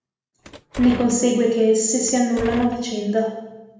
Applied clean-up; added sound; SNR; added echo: none; Door; 16 dB; reverberation time 1.0 s.